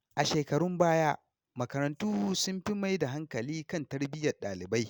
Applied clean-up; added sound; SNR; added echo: none; none; none; none.